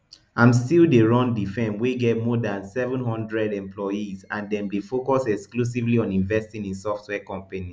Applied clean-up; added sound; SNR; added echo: none; none; none; none.